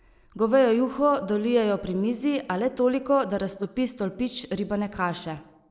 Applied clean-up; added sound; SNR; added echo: neural mask model Resemble Enhance denoiser.